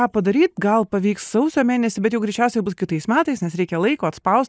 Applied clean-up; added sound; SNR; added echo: neural mask model Resemble Enhance denoiser.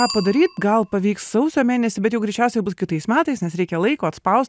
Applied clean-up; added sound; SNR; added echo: none; Bicycle bell; 19 dB; none.